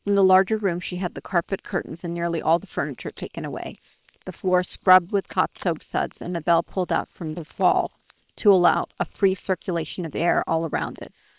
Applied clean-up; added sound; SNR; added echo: neural separator model SepFormer WHAM!.